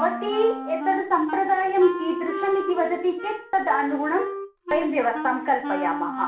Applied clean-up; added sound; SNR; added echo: none; Wind instrument, woodwind instrument; 8 dB; reverberation time 0.4 s.